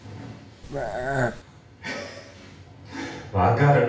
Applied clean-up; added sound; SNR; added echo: none; Burping, eructation; 1 dB; reverberation time 0.9 s.